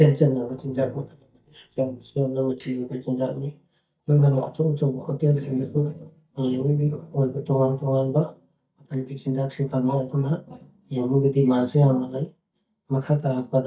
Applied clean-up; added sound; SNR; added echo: neural mask model DeepFilterNet 3.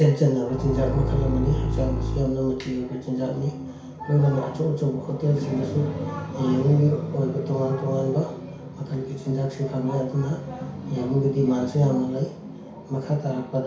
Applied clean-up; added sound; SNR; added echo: none; Bowed string instrument; 2 dB; reverberation time 0.6 s.